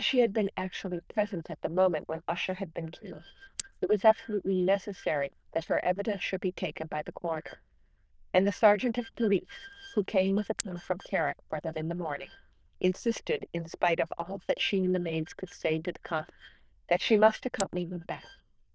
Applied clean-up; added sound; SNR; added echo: neural diffusion model UNIVERSE++.